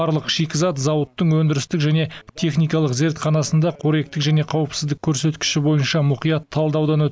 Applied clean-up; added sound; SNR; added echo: none; none; none; none.